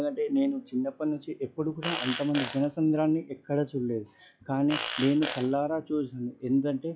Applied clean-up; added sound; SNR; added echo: classical method log-MMSE.